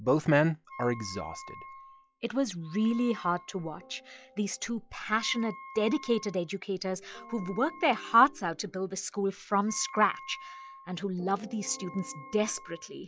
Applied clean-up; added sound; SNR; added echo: classical method log-MMSE.